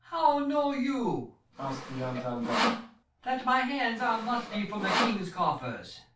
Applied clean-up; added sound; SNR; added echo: none; Sawing; 4 dB; reverberation time 0.2 s.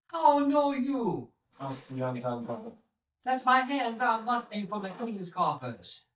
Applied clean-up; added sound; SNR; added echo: neural mask model DeepFilterNet 3.